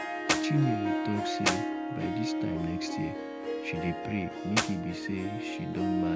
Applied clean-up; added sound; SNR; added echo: none; Harp + Clapping; -3 dB; none.